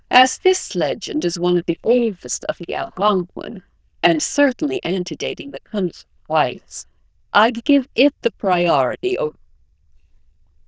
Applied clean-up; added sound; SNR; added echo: neural diffusion model UNIVERSE++.